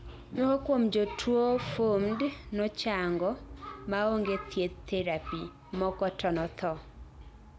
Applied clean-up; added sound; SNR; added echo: none; none; none; none.